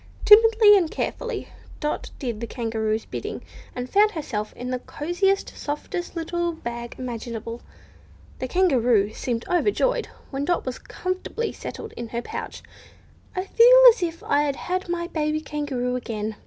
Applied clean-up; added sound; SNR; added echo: none; none; none; none.